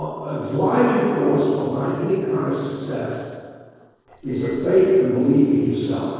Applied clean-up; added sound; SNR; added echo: neural separator model SepFormer DNS4.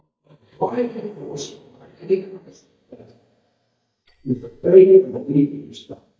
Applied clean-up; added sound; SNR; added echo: neural mask model DeepFilterNet 3.